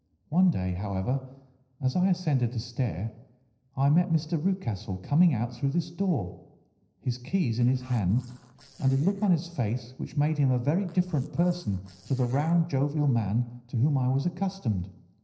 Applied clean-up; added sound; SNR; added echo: neural separator model SepFormer DNS4.